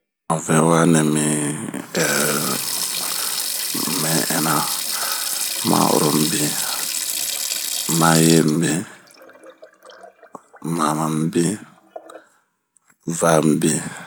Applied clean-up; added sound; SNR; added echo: none; Sink (filling or washing); 6 dB; none.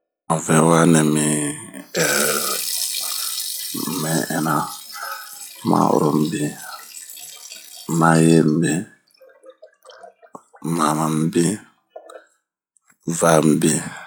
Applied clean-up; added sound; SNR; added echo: classical method log-MMSE.